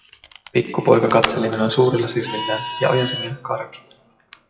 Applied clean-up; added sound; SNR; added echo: classical method WPE with log-MMSE.